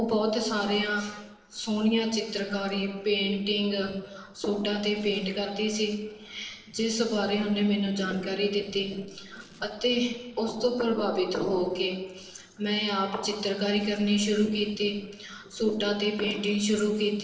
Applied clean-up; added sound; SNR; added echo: neural separator model SepFormer DNS4.